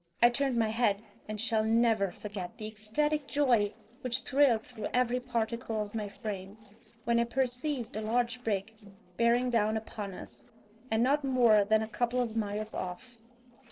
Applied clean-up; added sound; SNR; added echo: neural separator model SepFormer DNS4.